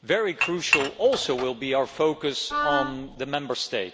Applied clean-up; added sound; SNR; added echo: none; Dishes, pots, and pans / Chink, clink + Wind instrument, woodwind instrument; 4 dB; none.